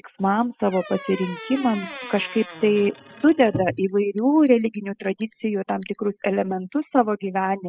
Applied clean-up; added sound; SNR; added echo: classical method spectral subtraction.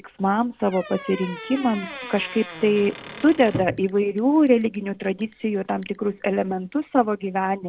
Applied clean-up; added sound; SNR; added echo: none; Bell + Squeak / Wood; 8 dB; none.